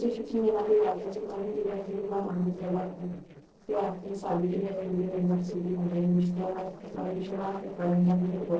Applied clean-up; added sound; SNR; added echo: neural separator model SepFormer DNS4.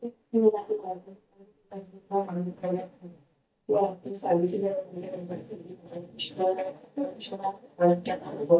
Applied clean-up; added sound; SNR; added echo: neural mask model DeepFilterNet 3.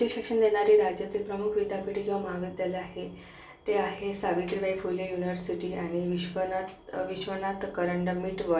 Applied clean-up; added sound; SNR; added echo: none; none; none; none.